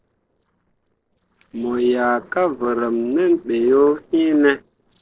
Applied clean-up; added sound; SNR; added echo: neural separator model SepFormer DNS4.